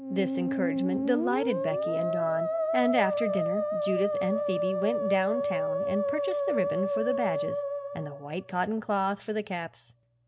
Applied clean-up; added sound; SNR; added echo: none; Musical instrument; -1 dB; none.